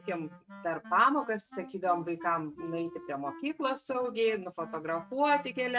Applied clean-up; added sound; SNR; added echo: neural mask model RNNoise.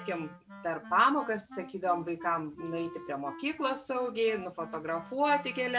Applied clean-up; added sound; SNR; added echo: none; Wind instrument, woodwind instrument; 16 dB; none.